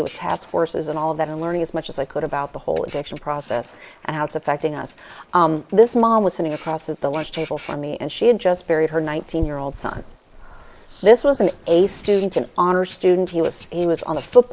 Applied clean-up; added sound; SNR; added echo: neural mask model Resemble Enhance denoiser.